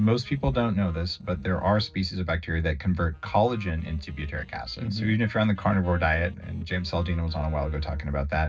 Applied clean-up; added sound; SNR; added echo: neural separator model SepFormer DNS4.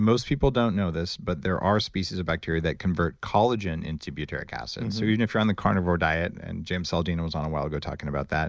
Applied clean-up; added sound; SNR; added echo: none; none; none; none.